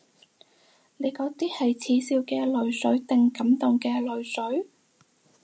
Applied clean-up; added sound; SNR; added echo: none; none; none; none.